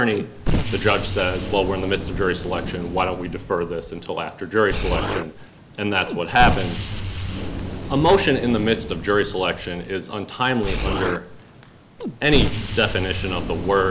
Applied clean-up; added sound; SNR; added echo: none; Explosion; 4 dB; none.